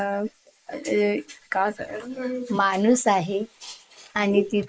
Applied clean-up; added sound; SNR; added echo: neural mask model Resemble Enhance denoiser.